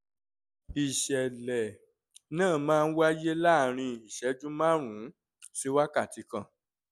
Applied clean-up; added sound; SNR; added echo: none; none; none; none.